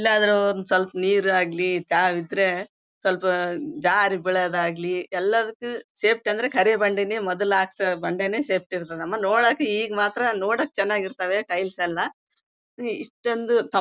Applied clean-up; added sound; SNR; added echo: none; none; none; none.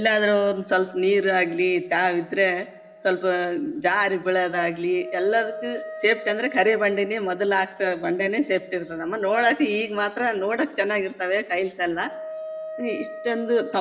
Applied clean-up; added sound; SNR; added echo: none; Wind instrument, woodwind instrument; 17 dB; reverberation time 2.1 s.